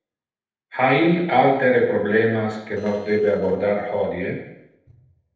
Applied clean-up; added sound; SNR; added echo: neural separator model SepFormer DNS4.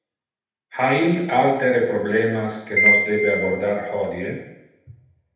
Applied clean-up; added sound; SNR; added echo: none; Piano; 0 dB; reverberation time 0.9 s.